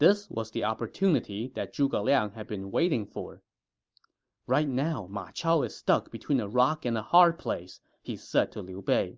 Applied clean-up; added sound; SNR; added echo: none; none; none; none.